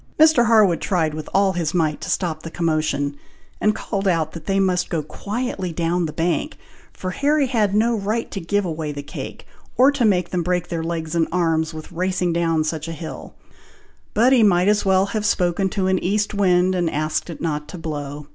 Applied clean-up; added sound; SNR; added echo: none; none; none; none.